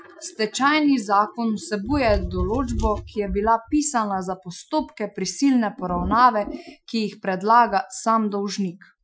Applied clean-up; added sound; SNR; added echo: classical method Wiener filter.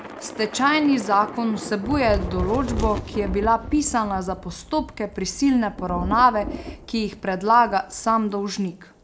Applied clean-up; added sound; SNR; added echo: none; Thunder / Rain; 10 dB; none.